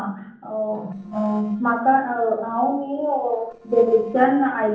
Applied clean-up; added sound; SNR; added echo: neural separator model SepFormer DNS4.